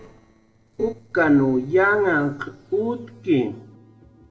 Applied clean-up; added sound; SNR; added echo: neural separator model SepFormer DNS4.